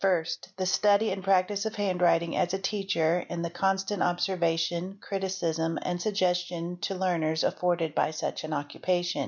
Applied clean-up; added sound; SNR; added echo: none; none; none; none.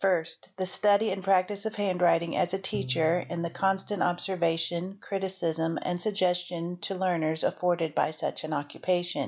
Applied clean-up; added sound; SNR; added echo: none; Bowed string instrument; 18 dB; none.